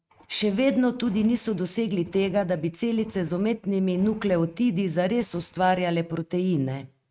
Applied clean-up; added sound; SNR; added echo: neural mask model RNNoise.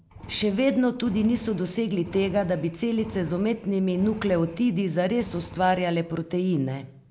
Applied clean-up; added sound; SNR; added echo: none; Engine; 19 dB; none.